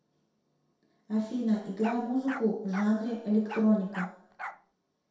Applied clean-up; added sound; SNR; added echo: none; Bark; 13 dB; reverberation time 0.7 s.